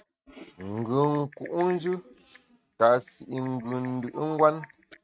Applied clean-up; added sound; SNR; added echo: neural mask model RNNoise.